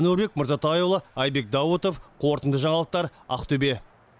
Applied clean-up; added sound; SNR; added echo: none; none; none; none.